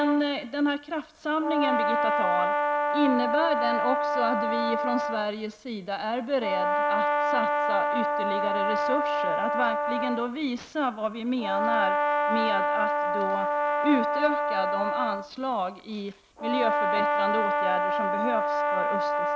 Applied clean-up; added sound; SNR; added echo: none; Brass instrument; -3 dB; none.